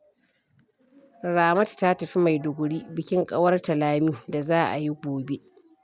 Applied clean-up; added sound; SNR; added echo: none; none; none; none.